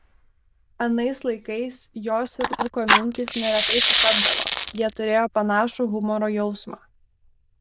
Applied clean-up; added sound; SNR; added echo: neural diffusion model UNIVERSE++.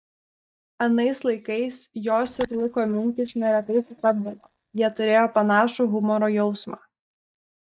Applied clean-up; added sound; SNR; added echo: neural mask model DeepFilterNet 3.